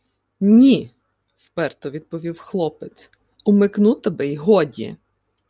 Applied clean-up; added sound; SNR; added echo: none; none; none; none.